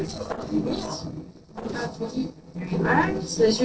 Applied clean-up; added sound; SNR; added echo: neural separator model SepFormer DNS4.